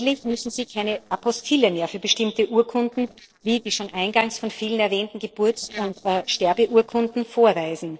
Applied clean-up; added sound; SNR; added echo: neural separator model SepFormer DNS4.